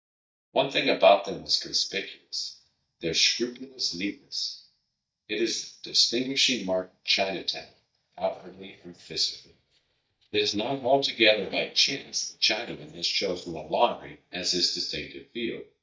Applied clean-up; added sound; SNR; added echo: neural mask model DeepFilterNet 3.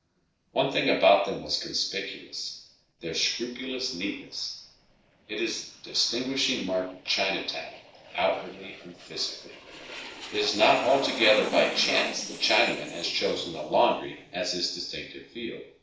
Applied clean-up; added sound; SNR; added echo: neural separator model SepFormer DNS4.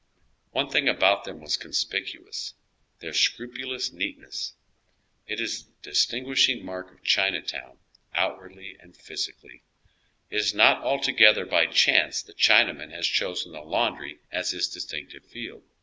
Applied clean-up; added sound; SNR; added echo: none; none; none; none.